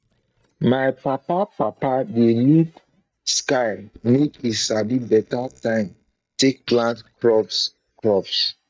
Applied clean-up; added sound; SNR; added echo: neural mask model DeepFilterNet 3.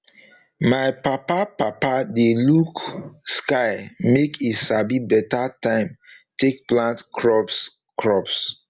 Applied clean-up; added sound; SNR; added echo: none; none; none; none.